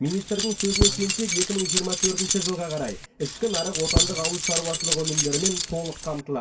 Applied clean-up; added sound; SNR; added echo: none; Keys jangling; -2 dB; reverberation time 0.2 s.